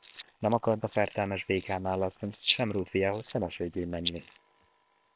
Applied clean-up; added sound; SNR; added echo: neural separator model SepFormer WHAM!.